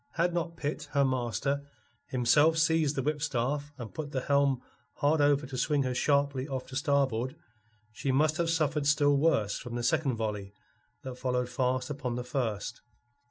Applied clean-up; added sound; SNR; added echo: none; none; none; none.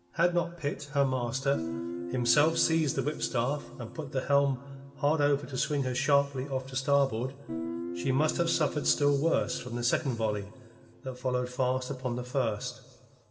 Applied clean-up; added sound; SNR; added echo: none; Guitar; 13 dB; reverberation time 1.3 s.